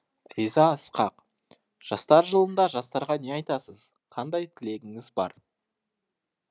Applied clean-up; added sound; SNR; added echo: none; none; none; none.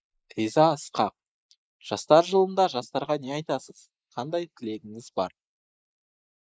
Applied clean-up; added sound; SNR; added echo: neural mask model Resemble Enhance denoiser.